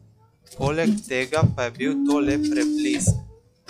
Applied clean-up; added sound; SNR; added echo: classical method log-MMSE.